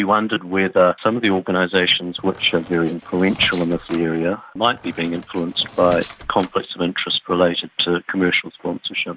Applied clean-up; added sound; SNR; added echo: none; Squeak; 16 dB; none.